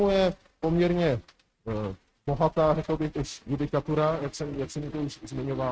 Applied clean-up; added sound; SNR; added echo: neural mask model RNNoise.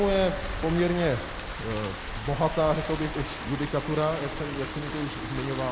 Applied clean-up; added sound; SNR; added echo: none; Rain; 6 dB; none.